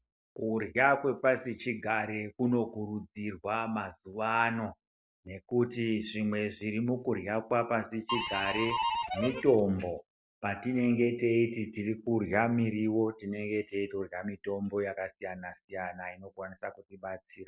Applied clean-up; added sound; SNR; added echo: none; Harmonica; 3 dB; none.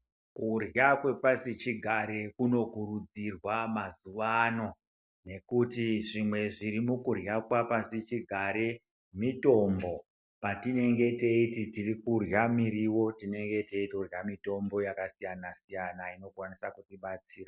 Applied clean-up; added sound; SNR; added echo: none; none; none; none.